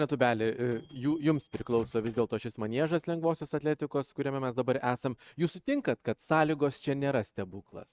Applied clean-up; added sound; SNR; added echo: neural mask model RNNoise.